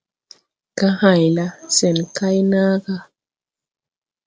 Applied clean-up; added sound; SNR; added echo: none; none; none; none.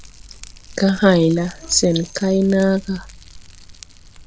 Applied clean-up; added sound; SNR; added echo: none; Fire; 19 dB; none.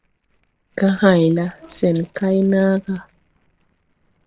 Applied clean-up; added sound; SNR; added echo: neural separator model SepFormer DNS4.